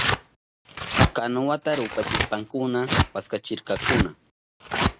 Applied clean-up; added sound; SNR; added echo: none; Tearing; -2 dB; none.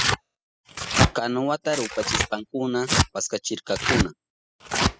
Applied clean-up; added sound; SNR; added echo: classical method spectral subtraction.